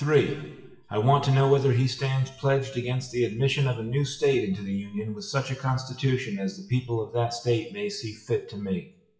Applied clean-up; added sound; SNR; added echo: classical method WPE with log-MMSE.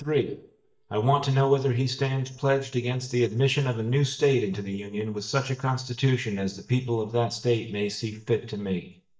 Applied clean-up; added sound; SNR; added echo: neural mask model DeepFilterNet 3.